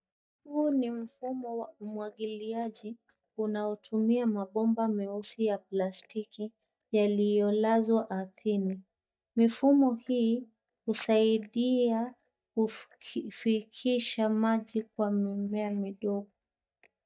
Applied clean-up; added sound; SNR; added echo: neural mask model DeepFilterNet 3.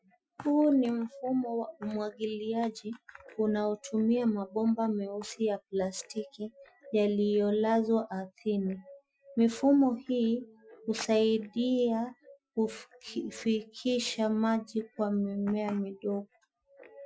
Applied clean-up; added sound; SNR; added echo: classical method Wiener filter.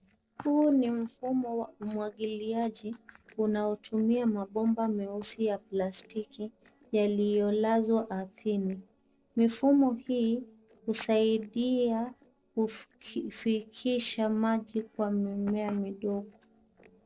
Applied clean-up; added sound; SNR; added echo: neural separator model SepFormer DNS4.